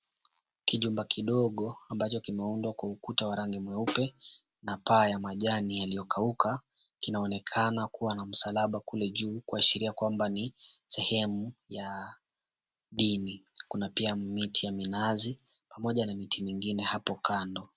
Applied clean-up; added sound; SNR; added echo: none; Snare drum; 10 dB; none.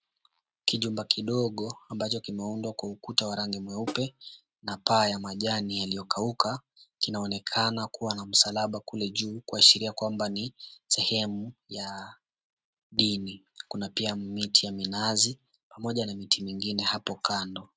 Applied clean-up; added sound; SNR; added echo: neural mask model RNNoise.